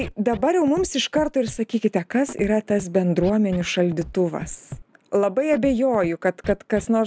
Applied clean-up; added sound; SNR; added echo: none; Scratching (performance technique); 17 dB; none.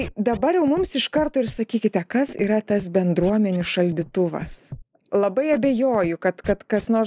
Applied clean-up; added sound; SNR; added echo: neural mask model Resemble Enhance denoiser.